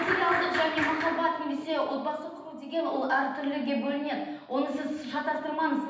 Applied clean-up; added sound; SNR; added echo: none; none; none; reverberation time 0.9 s.